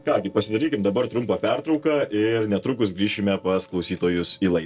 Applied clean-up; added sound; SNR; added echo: neural separator model SepFormer DNS4.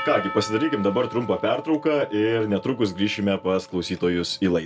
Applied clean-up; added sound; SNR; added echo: none; Percussion; 14 dB; none.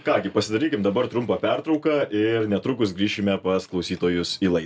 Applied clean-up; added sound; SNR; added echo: none; none; none; none.